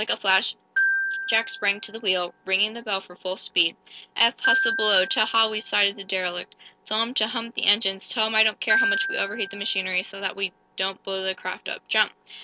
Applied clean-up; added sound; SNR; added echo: none; Glockenspiel; 4 dB; none.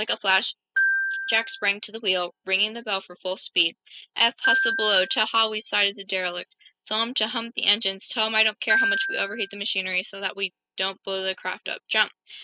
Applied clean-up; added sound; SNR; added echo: classical method spectral subtraction.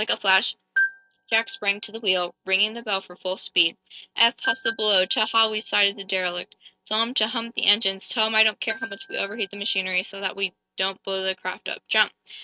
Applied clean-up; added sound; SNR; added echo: neural mask model RNNoise.